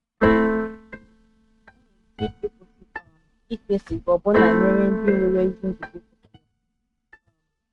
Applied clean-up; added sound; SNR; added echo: neural mask model RNNoise.